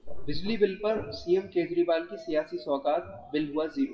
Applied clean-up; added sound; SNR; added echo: classical method WPE with log-MMSE.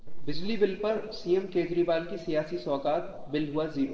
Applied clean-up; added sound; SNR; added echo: neural separator model SepFormer DNS4.